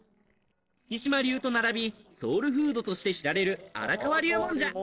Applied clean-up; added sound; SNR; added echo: neural separator model SepFormer DNS4.